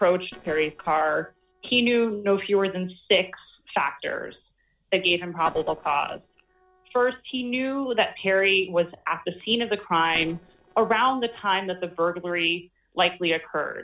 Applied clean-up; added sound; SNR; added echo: neural separator model SepFormer DNS4.